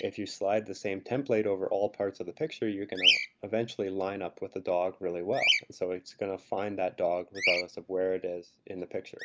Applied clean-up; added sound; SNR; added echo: none; Bird vocalization, bird call, bird song; 3 dB; none.